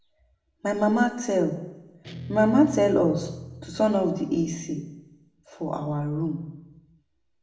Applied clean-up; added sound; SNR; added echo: none; Guitar; 14 dB; reverberation time 0.7 s.